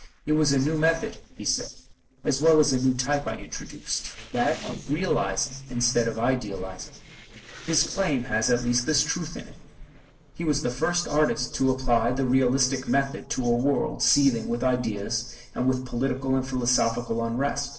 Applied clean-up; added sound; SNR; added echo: neural separator model SepFormer DNS4.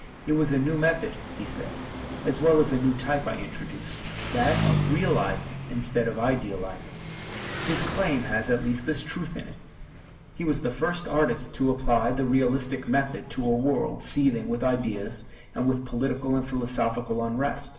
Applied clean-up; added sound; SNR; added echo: none; Engine; 9 dB; reverberation time 0.9 s.